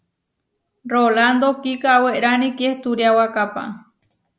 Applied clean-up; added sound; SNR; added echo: none; none; none; none.